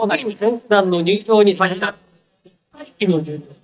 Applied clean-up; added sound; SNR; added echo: neural mask model DeepFilterNet 3.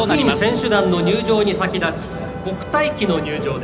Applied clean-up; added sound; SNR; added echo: none; none; none; none.